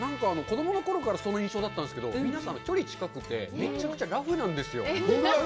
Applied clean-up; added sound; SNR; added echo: none; Trumpet; 15 dB; none.